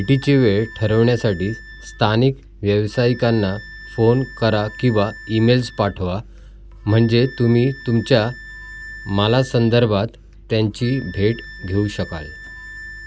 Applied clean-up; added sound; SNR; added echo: none; Wind instrument, woodwind instrument; 19 dB; none.